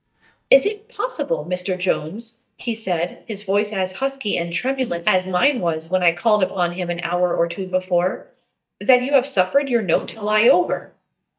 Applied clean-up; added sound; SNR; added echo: neural mask model DeepFilterNet 3.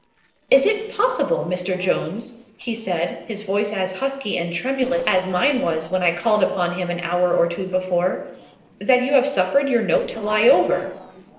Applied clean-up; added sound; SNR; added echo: neural separator model SepFormer DNS4.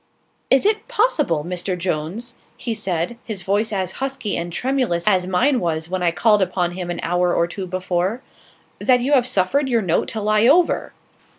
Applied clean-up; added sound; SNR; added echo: none; none; none; none.